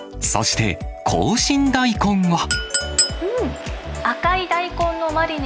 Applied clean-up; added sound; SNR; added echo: none; Chink, clink; 9 dB; none.